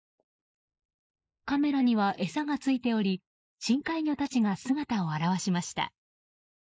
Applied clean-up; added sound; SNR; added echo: neural mask model Resemble Enhance denoiser.